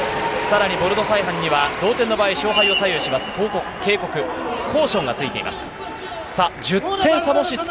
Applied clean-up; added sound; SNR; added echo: none; Chink, clink; 20 dB; none.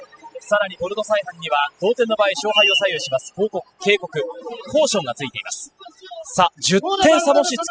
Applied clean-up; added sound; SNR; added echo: classical method spectral subtraction.